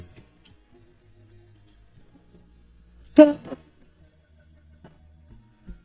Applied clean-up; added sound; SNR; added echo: neural mask model DeepFilterNet 3.